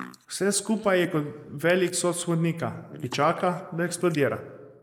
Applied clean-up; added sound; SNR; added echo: neural mask model Resemble Enhance denoiser.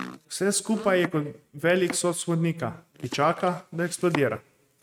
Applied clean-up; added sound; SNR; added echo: neural mask model RNNoise.